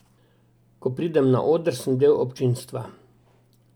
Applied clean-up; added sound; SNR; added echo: none; none; none; none.